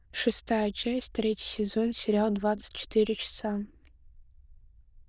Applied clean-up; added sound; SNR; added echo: neural diffusion model UNIVERSE++.